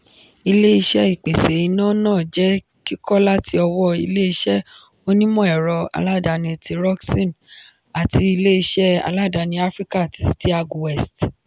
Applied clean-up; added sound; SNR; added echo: none; none; none; none.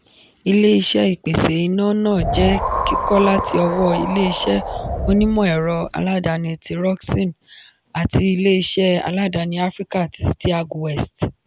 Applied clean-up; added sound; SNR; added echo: none; Wind; 4 dB; none.